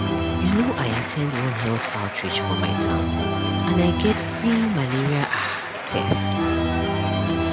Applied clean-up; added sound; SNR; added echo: none; Organ; -1 dB; none.